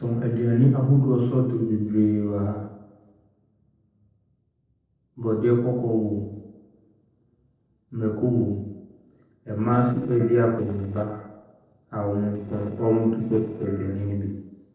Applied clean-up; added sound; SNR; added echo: neural separator model SepFormer DNS4.